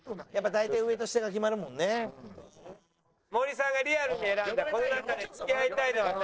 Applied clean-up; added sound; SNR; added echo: neural separator model SepFormer DNS4.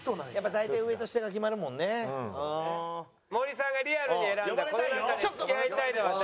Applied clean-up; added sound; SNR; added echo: none; none; none; none.